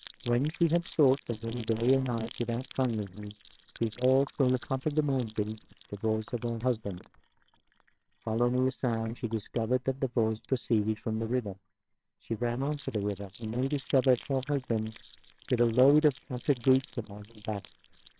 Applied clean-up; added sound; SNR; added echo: neural separator model SepFormer WHAMR!.